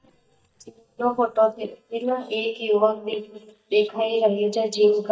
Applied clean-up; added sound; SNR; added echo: neural mask model DeepFilterNet 3.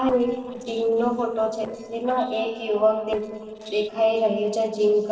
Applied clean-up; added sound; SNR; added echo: neural separator model SepFormer DNS4.